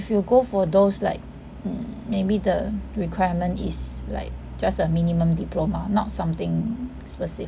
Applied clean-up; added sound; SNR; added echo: none; none; none; none.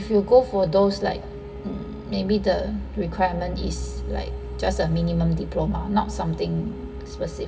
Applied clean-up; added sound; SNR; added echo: none; Wind instrument, woodwind instrument; 19 dB; reverberation time 1.2 s.